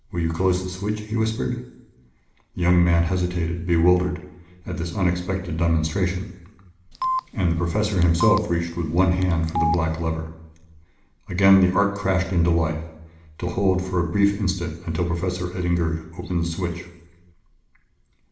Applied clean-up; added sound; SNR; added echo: none; Telephone; 6 dB; reverberation time 0.9 s.